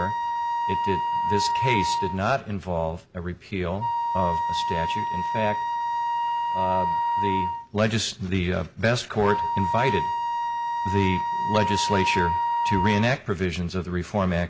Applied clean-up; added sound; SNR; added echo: none; Wind instrument, woodwind instrument; 0 dB; none.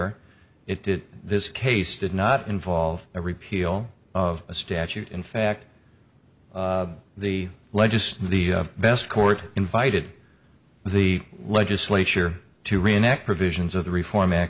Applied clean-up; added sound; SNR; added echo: none; none; none; none.